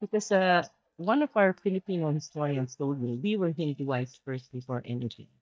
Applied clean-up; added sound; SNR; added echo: neural mask model DeepFilterNet 3.